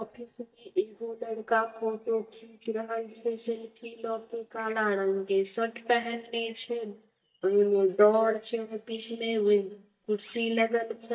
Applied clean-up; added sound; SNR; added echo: neural mask model DeepFilterNet 3.